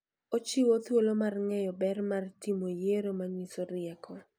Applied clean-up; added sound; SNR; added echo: none; none; none; none.